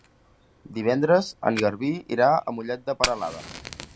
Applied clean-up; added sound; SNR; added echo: none; Fire; 12 dB; none.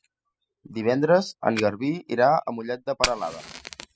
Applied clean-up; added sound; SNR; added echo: classical method spectral subtraction.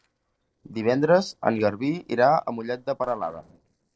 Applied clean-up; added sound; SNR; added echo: neural separator model SepFormer DNS4.